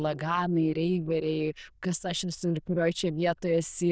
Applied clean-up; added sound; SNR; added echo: neural diffusion model UNIVERSE++.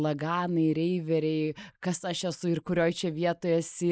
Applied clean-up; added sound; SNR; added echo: neural mask model Resemble Enhance denoiser.